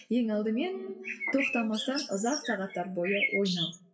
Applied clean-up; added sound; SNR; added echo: classical method WPE with log-MMSE.